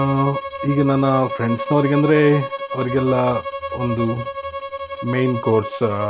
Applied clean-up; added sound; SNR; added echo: none; Bowed string instrument; 8 dB; none.